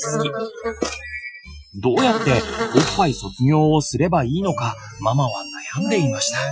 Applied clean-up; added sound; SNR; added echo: classical method Wiener filter.